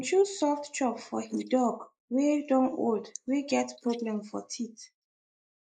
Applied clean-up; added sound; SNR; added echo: neural mask model Resemble Enhance denoiser.